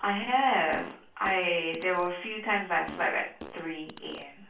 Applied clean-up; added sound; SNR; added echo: none; Fart; 17 dB; reverberation time 0.3 s.